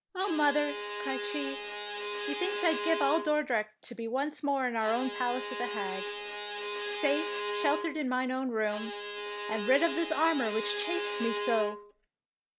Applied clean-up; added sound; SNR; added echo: none; Bowed string instrument; 4 dB; none.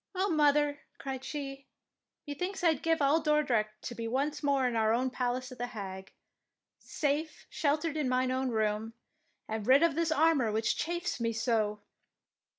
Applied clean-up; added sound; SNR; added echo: none; none; none; none.